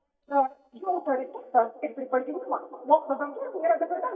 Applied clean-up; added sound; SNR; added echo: neural mask model DeepFilterNet 3.